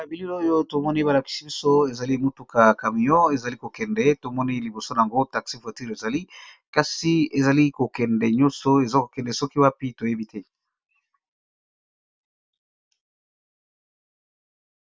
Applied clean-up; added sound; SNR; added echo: none; none; none; none.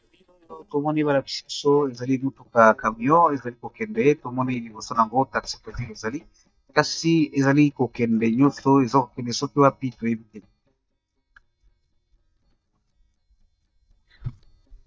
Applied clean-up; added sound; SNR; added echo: neural mask model DeepFilterNet 3.